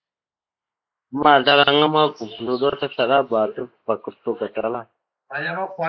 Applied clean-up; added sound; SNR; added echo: neural mask model Resemble Enhance denoiser.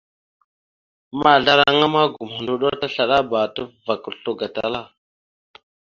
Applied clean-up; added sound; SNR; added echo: none; none; none; none.